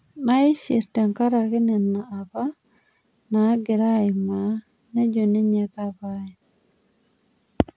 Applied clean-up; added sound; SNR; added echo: none; none; none; none.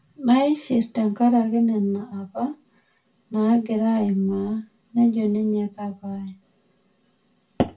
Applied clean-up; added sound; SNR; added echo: none; none; none; reverberation time 0.2 s.